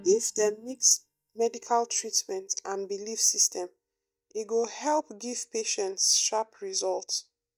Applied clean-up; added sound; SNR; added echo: neural mask model DeepFilterNet 3.